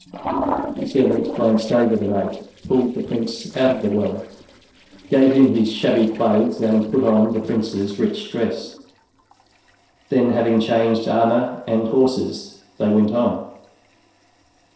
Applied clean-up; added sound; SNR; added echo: neural separator model SepFormer DNS4.